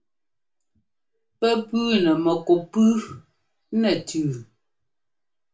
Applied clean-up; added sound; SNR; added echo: none; none; none; reverberation time 0.3 s.